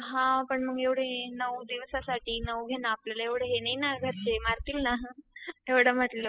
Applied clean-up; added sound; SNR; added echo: classical method spectral subtraction.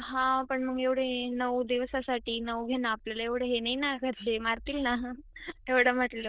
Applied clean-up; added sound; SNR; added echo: neural diffusion model UNIVERSE++.